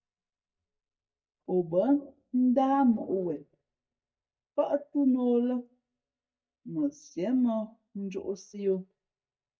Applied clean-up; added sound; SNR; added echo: neural mask model DeepFilterNet 3.